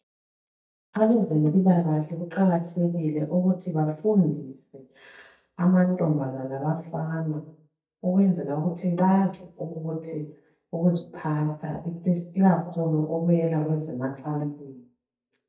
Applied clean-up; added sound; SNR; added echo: neural mask model DeepFilterNet 3.